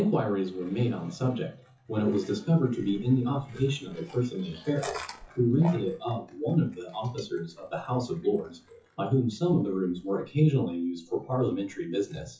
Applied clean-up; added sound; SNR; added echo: classical method WPE with log-MMSE.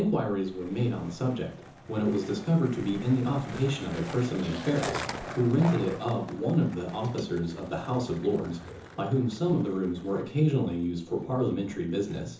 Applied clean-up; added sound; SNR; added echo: none; Skateboard; 14 dB; reverberation time 0.6 s.